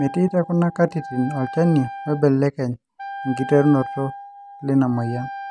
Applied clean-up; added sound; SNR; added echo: none; Wind instrument, woodwind instrument; 13 dB; none.